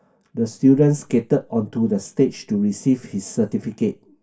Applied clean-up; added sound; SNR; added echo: none; none; none; reverberation time 0.2 s.